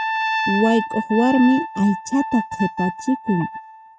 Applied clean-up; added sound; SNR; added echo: neural mask model RNNoise.